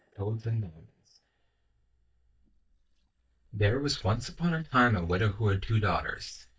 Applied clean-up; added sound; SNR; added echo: neural mask model DeepFilterNet 3.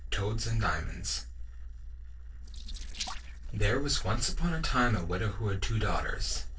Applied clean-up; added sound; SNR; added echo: neural separator model SepFormer DNS4.